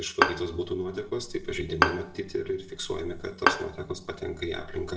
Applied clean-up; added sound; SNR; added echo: none; Bowed string instrument; -1 dB; reverberation time 1.1 s.